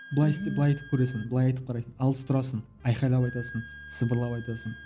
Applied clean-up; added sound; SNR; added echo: none; Wind instrument, woodwind instrument; 20 dB; none.